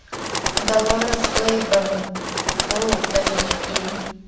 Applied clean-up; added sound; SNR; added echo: none; Bird; -1 dB; reverberation time 0.8 s.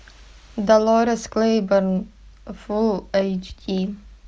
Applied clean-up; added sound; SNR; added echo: none; none; none; none.